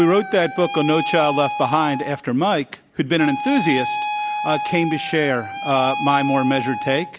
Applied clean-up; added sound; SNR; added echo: none; Wind instrument, woodwind instrument; 7 dB; none.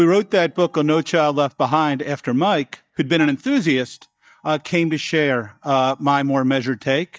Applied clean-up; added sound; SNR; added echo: neural mask model DeepFilterNet 3.